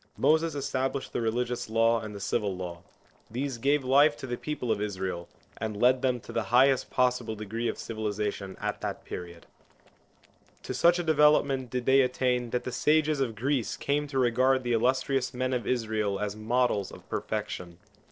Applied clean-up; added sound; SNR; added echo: neural separator model SepFormer DNS4.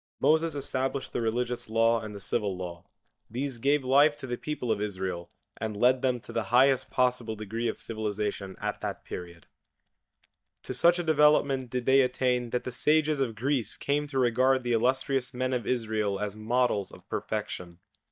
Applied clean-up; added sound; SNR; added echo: neural mask model DeepFilterNet 3.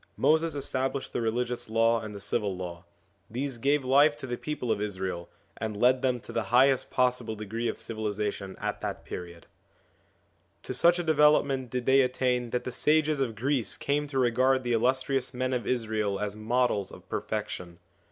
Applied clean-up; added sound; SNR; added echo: none; none; none; none.